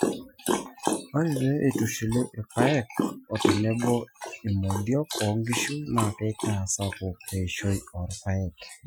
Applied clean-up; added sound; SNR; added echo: classical method Wiener filter.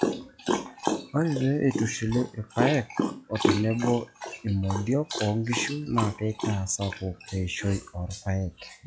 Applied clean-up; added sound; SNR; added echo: classical method log-MMSE.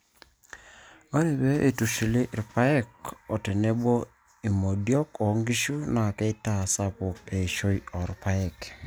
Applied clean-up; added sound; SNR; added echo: none; none; none; none.